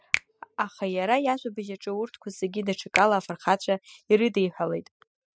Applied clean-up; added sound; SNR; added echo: classical method spectral subtraction.